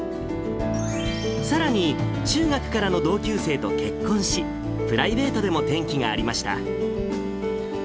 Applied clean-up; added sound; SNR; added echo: none; none; none; none.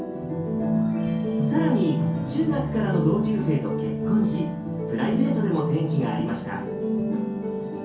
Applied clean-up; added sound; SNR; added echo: none; none; none; reverberation time 0.6 s.